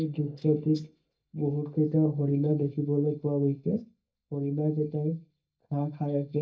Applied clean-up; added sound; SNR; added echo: neural mask model DeepFilterNet 3.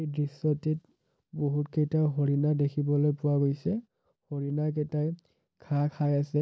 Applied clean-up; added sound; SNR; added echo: none; none; none; none.